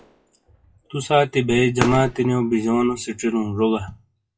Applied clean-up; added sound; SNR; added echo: classical method WPE with log-MMSE.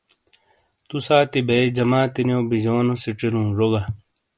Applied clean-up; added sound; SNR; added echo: none; none; none; none.